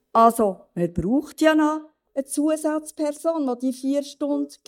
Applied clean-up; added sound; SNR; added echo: neural mask model DeepFilterNet 3.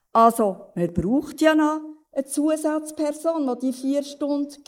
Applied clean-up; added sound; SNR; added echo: neural mask model Resemble Enhance denoiser.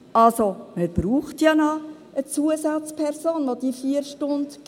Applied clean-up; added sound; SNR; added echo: none; none; none; none.